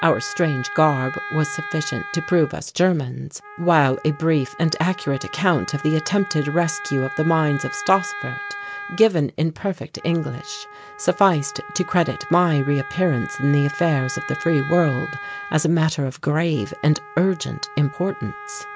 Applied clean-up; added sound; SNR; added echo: none; Wind instrument, woodwind instrument; 13 dB; none.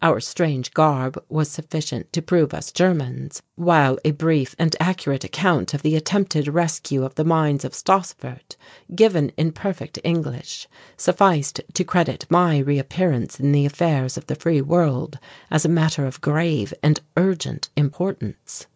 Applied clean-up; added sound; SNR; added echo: none; none; none; none.